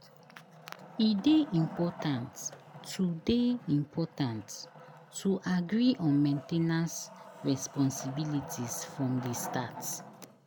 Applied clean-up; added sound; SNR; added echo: none; Wood; 15 dB; none.